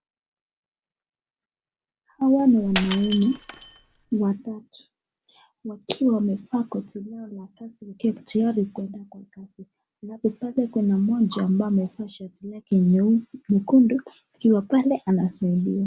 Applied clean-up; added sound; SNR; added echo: none; Shatter; 12 dB; none.